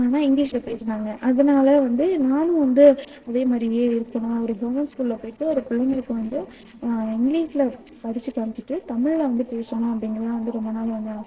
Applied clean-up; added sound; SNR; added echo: neural separator model SepFormer DNS4.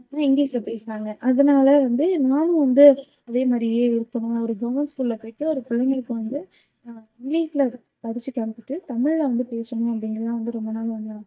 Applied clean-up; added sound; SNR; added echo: neural mask model DeepFilterNet 3.